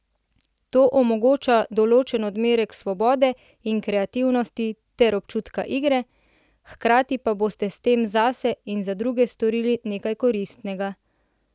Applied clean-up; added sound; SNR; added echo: none; none; none; none.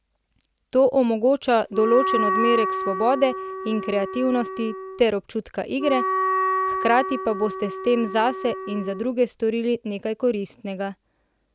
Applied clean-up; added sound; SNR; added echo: none; Wind instrument, woodwind instrument; 4 dB; none.